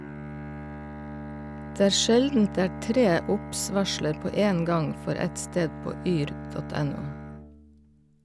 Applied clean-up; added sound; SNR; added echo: none; Bowed string instrument; 10 dB; none.